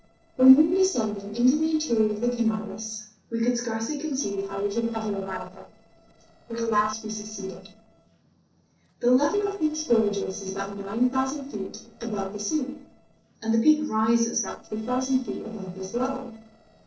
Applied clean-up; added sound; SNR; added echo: neural separator model SepFormer DNS4.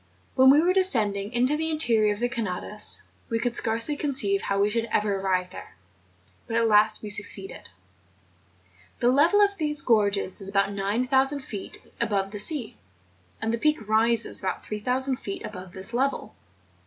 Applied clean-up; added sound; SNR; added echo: none; none; none; none.